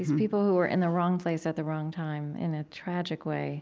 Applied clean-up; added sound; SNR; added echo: none; none; none; none.